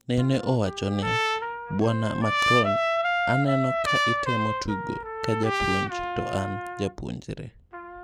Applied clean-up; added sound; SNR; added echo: none; Trumpet; 0 dB; none.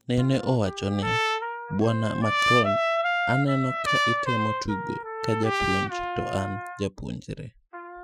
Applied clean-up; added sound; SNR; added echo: classical method Wiener filter.